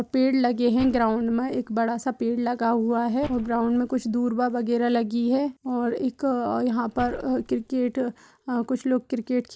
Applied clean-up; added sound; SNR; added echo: none; Slam; 18 dB; none.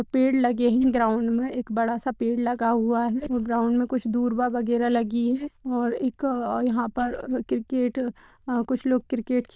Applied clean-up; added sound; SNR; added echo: neural diffusion model UNIVERSE++.